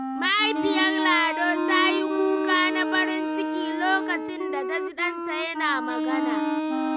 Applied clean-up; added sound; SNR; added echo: none; Wind instrument, woodwind instrument + Wind instrument, woodwind instrument; 0 dB; none.